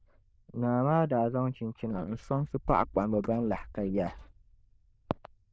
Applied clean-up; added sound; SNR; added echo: neural diffusion model UNIVERSE++.